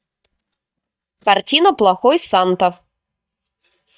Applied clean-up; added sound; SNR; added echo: neural mask model DeepFilterNet 3.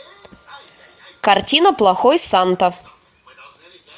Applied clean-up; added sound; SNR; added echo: none; none; none; none.